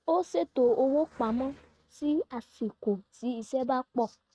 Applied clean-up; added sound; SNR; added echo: neural mask model RNNoise.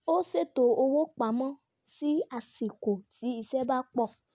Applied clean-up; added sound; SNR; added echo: none; none; none; none.